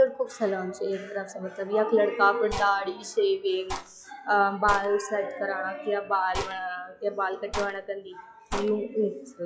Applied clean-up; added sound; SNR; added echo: classical method log-MMSE.